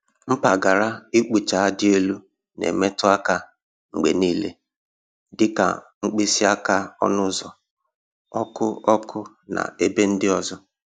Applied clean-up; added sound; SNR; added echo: none; none; none; none.